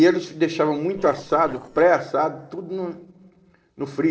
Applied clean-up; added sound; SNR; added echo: neural separator model SepFormer DNS4.